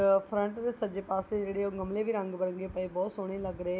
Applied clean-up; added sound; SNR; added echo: none; none; none; none.